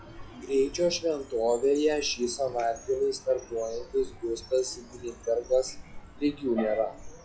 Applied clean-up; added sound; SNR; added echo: classical method log-MMSE.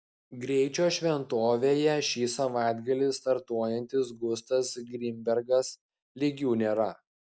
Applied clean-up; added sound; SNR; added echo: none; none; none; none.